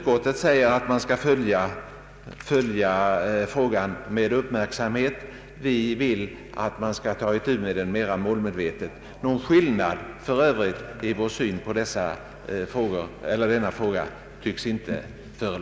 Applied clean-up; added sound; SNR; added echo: none; none; none; none.